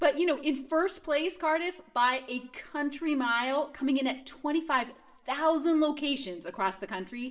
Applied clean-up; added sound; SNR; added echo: none; none; none; reverberation time 0.6 s.